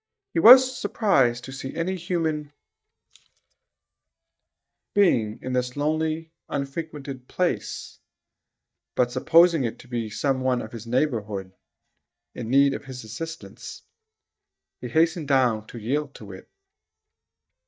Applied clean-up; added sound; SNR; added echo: neural mask model DeepFilterNet 3.